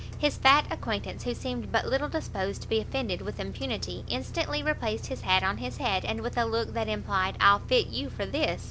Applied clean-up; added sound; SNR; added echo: none; Engine; 13 dB; none.